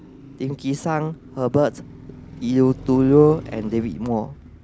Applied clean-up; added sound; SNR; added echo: none; Car passing by; 17 dB; none.